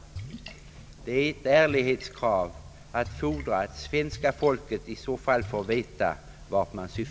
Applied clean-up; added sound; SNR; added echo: none; Splash, splatter; 15 dB; none.